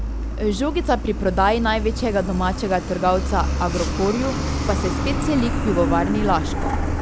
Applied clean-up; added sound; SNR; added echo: none; Truck; 1 dB; none.